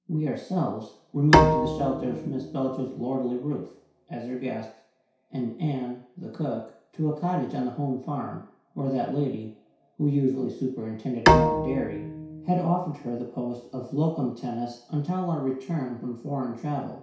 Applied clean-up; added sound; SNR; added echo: none; Bowed string instrument; -3 dB; reverberation time 0.6 s.